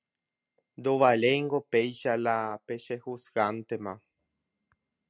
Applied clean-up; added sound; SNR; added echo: none; none; none; none.